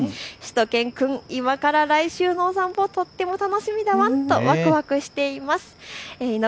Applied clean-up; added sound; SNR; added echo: none; none; none; none.